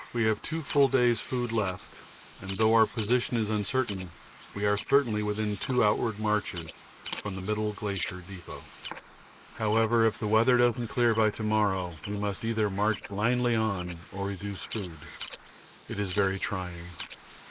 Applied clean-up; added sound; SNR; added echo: neural mask model Resemble Enhance denoiser.